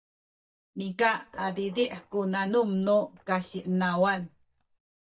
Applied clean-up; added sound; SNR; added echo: neural mask model DeepFilterNet 3.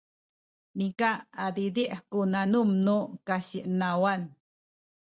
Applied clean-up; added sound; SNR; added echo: none; none; none; none.